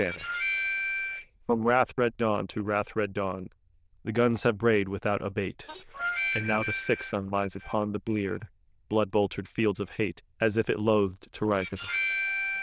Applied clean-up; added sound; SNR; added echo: neural diffusion model UNIVERSE++.